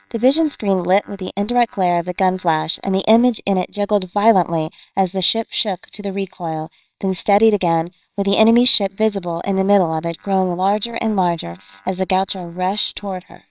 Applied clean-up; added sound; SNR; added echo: neural separator model SepFormer WHAMR!.